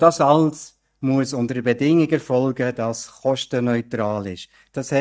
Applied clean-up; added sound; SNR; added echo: neural mask model DeepFilterNet 3.